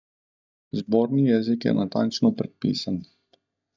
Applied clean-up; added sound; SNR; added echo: neural mask model DeepFilterNet 3.